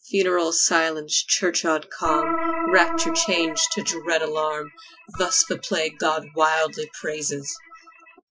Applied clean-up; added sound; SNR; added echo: classical method Wiener filter.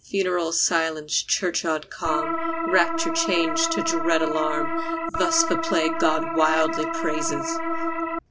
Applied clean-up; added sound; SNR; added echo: none; Organ; 0 dB; none.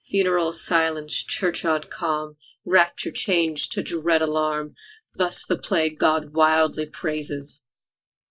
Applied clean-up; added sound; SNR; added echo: neural mask model Resemble Enhance denoiser.